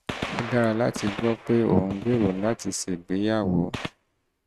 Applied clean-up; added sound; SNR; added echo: neural mask model RNNoise.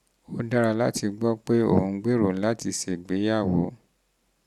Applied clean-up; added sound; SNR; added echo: none; none; none; none.